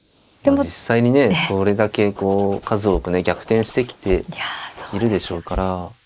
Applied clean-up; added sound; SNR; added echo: neural mask model Resemble Enhance denoiser.